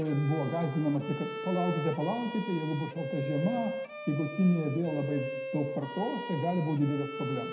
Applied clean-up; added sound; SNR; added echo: none; Bowed string instrument; 8 dB; reverberation time 0.7 s.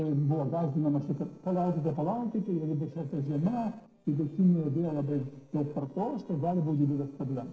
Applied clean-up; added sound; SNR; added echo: neural separator model SepFormer DNS4.